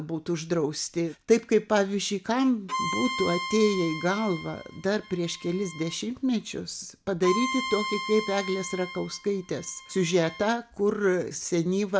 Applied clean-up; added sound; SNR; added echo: none; Bowed string instrument; 8 dB; none.